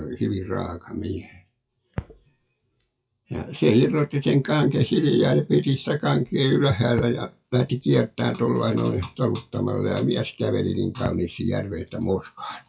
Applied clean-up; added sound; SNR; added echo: classical method WPE with log-MMSE.